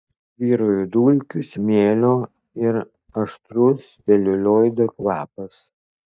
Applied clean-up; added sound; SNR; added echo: neural mask model DeepFilterNet 3.